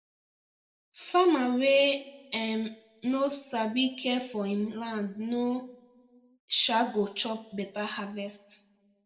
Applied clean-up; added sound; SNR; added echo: none; none; none; reverberation time 1.1 s.